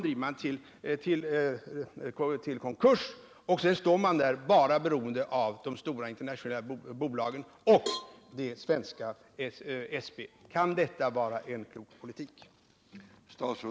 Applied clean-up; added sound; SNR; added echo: none; Cowbell; 13 dB; none.